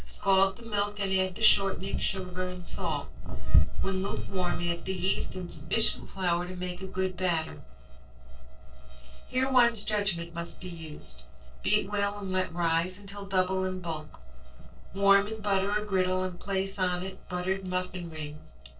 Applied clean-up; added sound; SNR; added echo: neural separator model SepFormer DNS4.